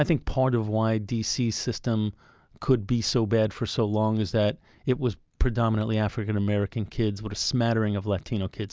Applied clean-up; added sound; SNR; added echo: none; none; none; none.